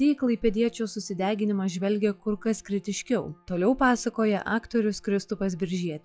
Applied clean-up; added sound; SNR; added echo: classical method log-MMSE.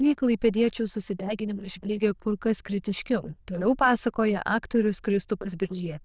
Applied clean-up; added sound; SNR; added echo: neural diffusion model UNIVERSE++.